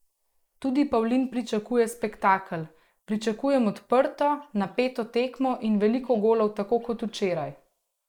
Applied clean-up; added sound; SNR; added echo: neural mask model Resemble Enhance denoiser.